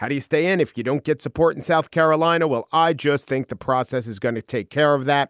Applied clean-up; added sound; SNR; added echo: none; none; none; none.